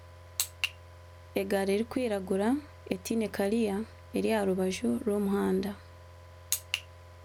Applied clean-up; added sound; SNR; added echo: none; Car; 19 dB; none.